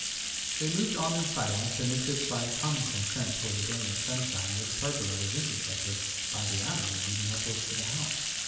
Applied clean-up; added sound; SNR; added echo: none; Bathtub (filling or washing); -2 dB; reverberation time 0.9 s.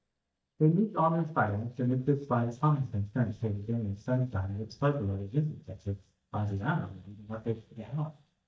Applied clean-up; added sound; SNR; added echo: neural mask model DeepFilterNet 3.